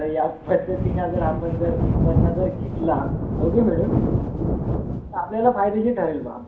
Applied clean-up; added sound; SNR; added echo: none; Thunder; 0 dB; reverberation time 0.5 s.